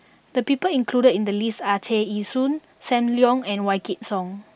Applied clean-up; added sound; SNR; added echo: none; none; none; none.